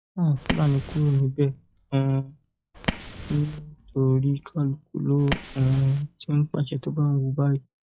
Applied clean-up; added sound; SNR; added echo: classical method log-MMSE.